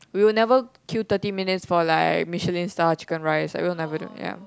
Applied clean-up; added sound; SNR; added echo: none; none; none; none.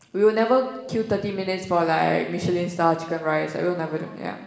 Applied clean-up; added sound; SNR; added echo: none; none; none; reverberation time 1.2 s.